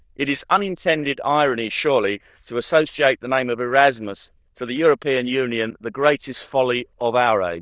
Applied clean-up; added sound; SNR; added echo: neural diffusion model UNIVERSE++.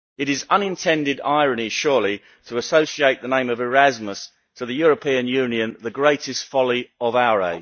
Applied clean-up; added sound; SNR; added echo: neural mask model DeepFilterNet 3.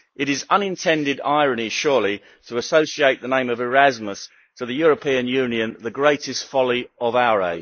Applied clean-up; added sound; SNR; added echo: neural mask model Resemble Enhance denoiser.